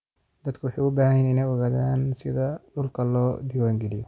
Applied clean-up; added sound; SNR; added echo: none; none; none; none.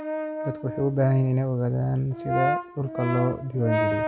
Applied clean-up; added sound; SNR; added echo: none; Brass instrument; 4 dB; none.